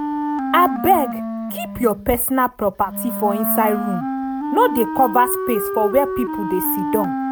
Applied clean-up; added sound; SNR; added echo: none; Wind instrument, woodwind instrument; 5 dB; none.